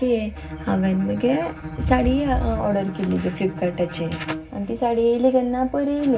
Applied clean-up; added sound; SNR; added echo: none; Bowed string instrument; 14 dB; reverberation time 0.4 s.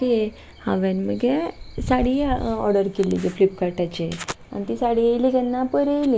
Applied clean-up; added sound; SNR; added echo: none; none; none; none.